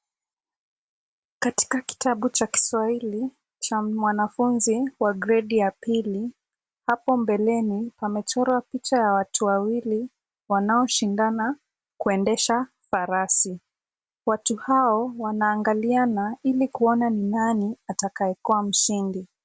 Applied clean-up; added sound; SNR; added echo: none; none; none; none.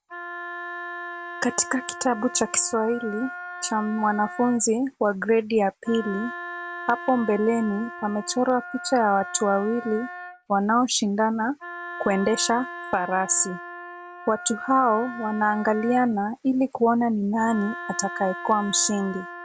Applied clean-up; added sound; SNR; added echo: none; Wind instrument, woodwind instrument; 13 dB; none.